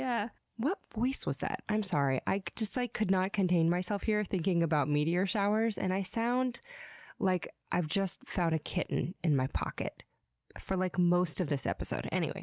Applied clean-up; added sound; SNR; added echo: none; none; none; none.